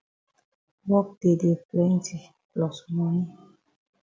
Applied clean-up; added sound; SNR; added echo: none; none; none; none.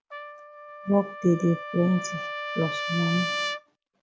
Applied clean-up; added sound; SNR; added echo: none; Trumpet; 6 dB; none.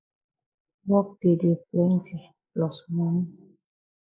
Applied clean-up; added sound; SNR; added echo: neural mask model Resemble Enhance denoiser.